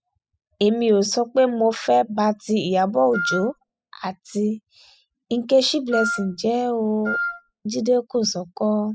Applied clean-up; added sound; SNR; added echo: classical method spectral subtraction.